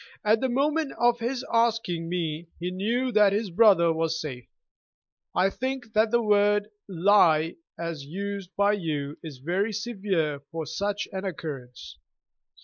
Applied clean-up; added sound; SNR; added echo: neural mask model Resemble Enhance denoiser.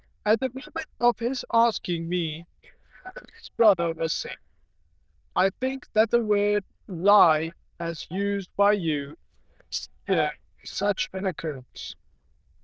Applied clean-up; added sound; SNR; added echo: neural diffusion model UNIVERSE++.